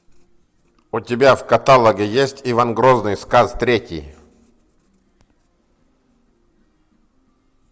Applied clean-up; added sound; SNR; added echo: none; none; none; none.